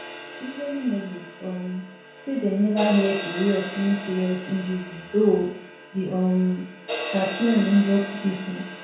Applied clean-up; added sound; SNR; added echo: none; Crash cymbal; 11 dB; reverberation time 0.6 s.